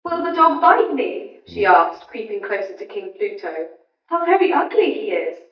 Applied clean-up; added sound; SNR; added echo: neural mask model DeepFilterNet 3.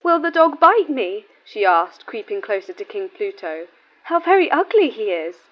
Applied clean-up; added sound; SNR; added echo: none; none; none; none.